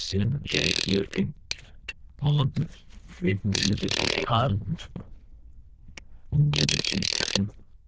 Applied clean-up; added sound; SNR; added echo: neural diffusion model UNIVERSE++.